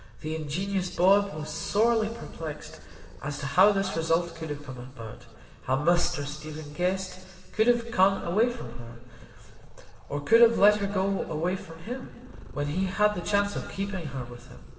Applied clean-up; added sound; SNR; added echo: none; Purr; 19 dB; reverberation time 2.3 s.